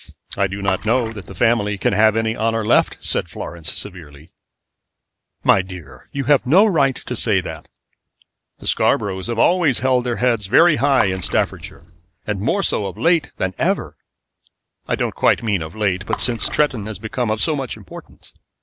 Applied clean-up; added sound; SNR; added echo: none; Water / Splash, splatter; 12 dB; none.